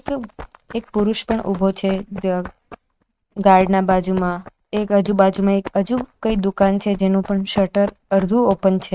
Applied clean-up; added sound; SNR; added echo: neural mask model RNNoise.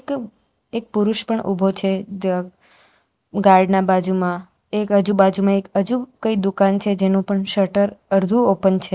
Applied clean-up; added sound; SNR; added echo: none; none; none; none.